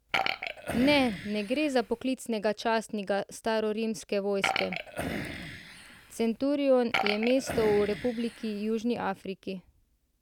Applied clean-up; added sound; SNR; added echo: none; Burping, eructation; 5 dB; none.